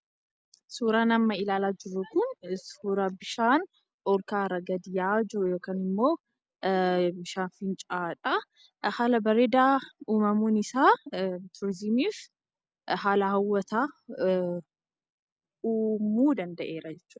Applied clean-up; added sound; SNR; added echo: none; none; none; none.